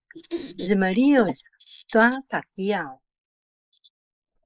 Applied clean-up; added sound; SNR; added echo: neural mask model Resemble Enhance denoiser.